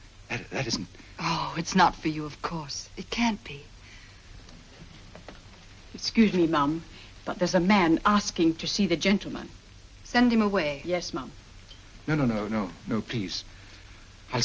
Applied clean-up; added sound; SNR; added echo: none; none; none; none.